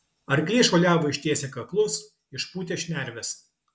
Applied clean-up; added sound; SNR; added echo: none; none; none; none.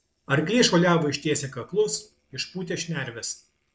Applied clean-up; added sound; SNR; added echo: neural separator model SepFormer DNS4.